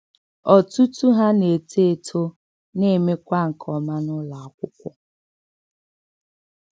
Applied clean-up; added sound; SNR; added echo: none; none; none; none.